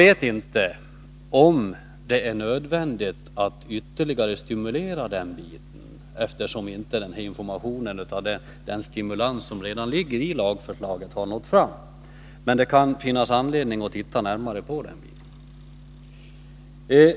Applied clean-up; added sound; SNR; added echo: none; none; none; none.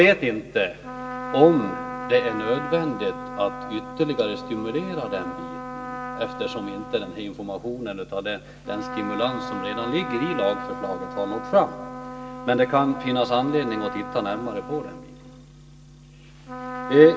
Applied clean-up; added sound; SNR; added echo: none; Trumpet; 10 dB; reverberation time 0.6 s.